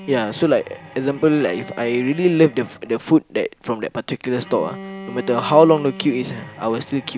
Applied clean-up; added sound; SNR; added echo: none; Bowed string instrument; 18 dB; none.